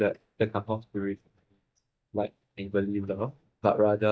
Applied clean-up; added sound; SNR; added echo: neural mask model DeepFilterNet 3.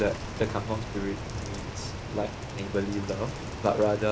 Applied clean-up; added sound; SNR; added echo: none; Rain; 5 dB; reverberation time 0.5 s.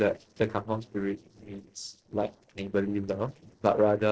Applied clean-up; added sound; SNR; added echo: neural separator model SepFormer DNS4.